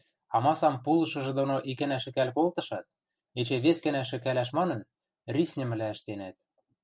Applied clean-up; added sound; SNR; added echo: none; none; none; none.